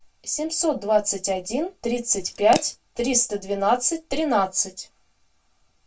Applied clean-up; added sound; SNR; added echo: none; Crack / Crackle; 9 dB; reverberation time 0.1 s.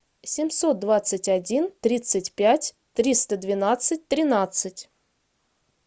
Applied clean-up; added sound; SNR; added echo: none; none; none; none.